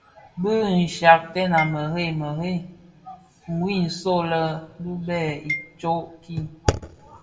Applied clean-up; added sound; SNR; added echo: none; Marimba, xylophone; 12 dB; reverberation time 0.5 s.